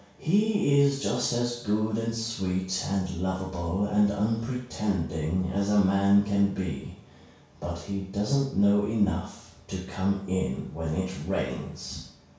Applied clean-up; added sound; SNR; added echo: none; none; none; reverberation time 0.6 s.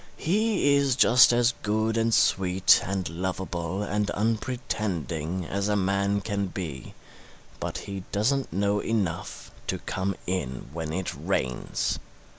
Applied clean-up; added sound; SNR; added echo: none; none; none; none.